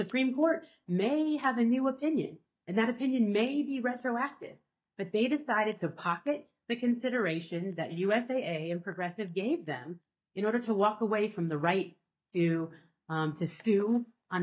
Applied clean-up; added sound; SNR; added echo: neural mask model DeepFilterNet 3.